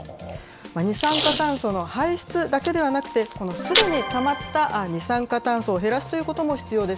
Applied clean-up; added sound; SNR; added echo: none; Packing tape, duct tape; 6 dB; none.